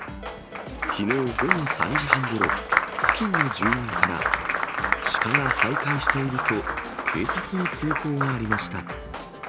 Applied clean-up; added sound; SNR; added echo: none; Applause; -3 dB; none.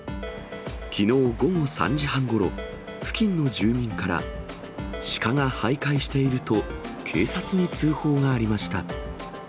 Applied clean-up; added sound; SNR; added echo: none; none; none; none.